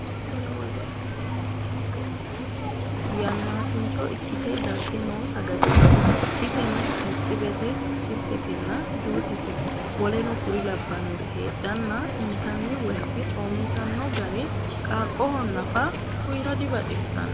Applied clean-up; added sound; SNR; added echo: none; Cricket / Waves, surf; -4 dB; none.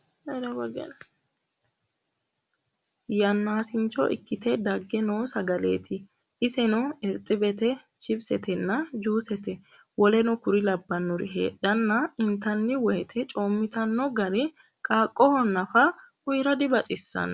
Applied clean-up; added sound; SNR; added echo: none; none; none; none.